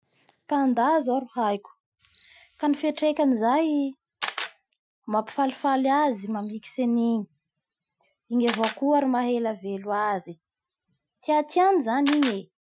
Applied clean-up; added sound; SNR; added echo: classical method Wiener filter.